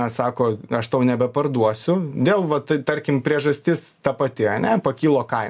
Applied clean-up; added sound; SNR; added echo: none; none; none; none.